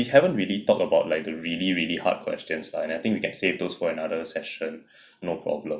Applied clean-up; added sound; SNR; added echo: none; none; none; none.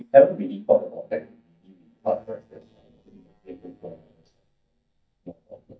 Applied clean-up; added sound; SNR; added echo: neural mask model DeepFilterNet 3.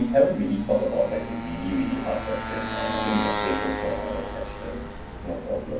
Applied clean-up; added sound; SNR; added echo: none; Motorcycle; 5 dB; reverberation time 0.6 s.